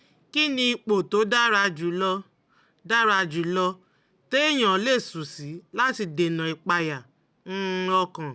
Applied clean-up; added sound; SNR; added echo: none; none; none; none.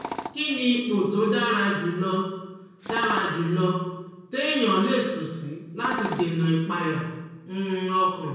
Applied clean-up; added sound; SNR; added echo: none; Tools; 14 dB; reverberation time 0.9 s.